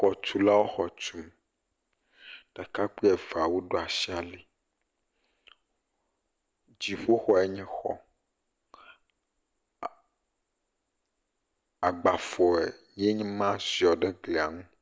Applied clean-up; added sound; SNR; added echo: none; none; none; none.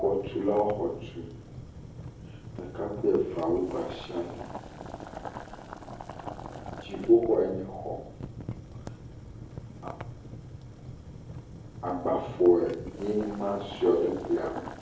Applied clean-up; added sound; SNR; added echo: none; Boiling; 11 dB; reverberation time 0.7 s.